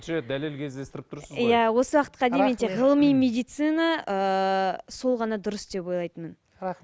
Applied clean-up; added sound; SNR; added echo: none; none; none; none.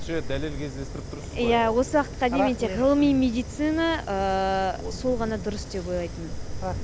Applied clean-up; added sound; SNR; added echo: none; Crow + Fire; 8 dB; none.